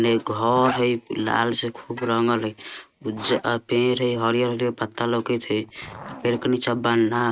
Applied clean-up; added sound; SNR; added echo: neural mask model RNNoise.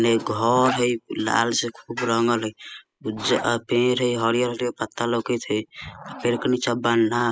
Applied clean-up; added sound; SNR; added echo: classical method spectral subtraction.